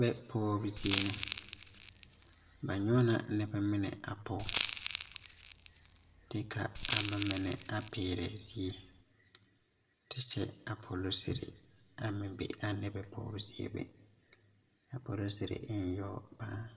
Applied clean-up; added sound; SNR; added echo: none; Crackle; -4 dB; reverberation time 1.0 s.